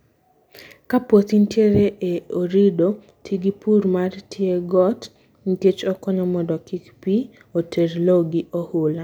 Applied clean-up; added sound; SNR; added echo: none; none; none; none.